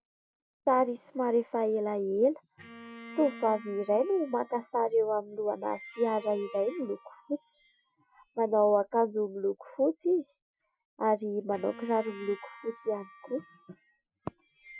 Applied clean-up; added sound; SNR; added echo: classical method Wiener filter.